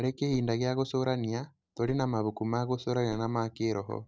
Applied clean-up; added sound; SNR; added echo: neural separator model SepFormer DNS4.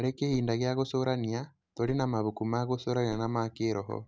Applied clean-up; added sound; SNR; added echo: none; Whoosh, swoosh, swish; 18 dB; none.